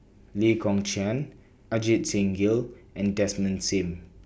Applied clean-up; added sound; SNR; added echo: none; none; none; none.